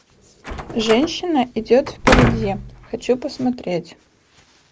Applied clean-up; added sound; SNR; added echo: none; Slam; 2 dB; none.